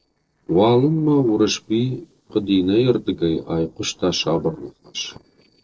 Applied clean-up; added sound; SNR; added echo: neural separator model SepFormer DNS4.